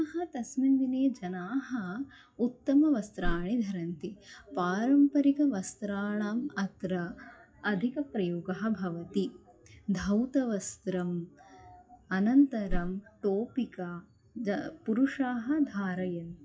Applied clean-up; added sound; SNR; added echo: classical method WPE with log-MMSE.